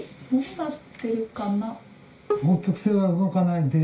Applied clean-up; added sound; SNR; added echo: none; Bowed string instrument; 9 dB; reverberation time 0.4 s.